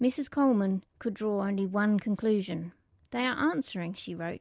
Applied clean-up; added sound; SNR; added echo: none; none; none; none.